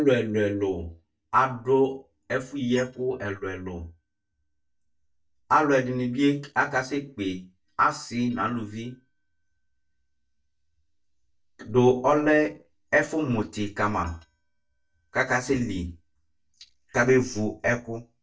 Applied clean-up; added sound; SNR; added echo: neural mask model DeepFilterNet 3.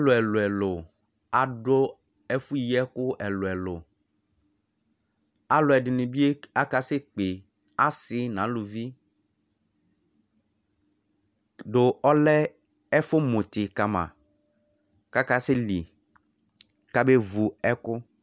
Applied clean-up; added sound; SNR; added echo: none; none; none; none.